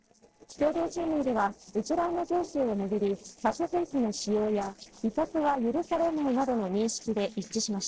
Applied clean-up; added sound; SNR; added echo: neural separator model SepFormer DNS4.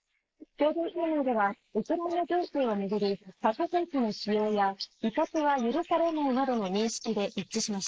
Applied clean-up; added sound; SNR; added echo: neural mask model Resemble Enhance denoiser.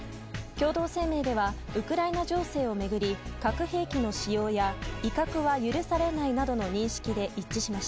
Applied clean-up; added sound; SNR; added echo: none; none; none; none.